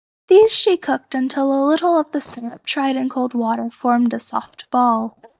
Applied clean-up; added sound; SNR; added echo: neural mask model DeepFilterNet 3.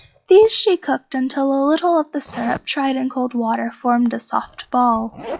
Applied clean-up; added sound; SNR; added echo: classical method log-MMSE.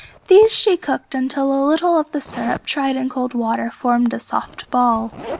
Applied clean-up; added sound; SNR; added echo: none; Zipper (clothing); 20 dB; none.